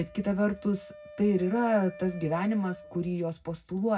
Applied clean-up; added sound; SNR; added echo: none; Wind instrument, woodwind instrument; 19 dB; reverberation time 0.4 s.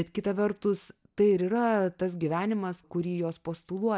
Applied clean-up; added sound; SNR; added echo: none; none; none; none.